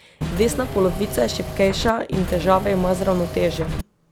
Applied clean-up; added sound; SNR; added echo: none; Engine / Mechanisms; 6 dB; none.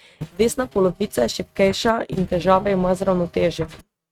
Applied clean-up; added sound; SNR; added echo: neural mask model RNNoise.